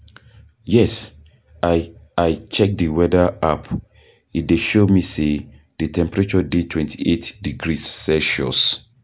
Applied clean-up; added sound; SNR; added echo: none; none; none; none.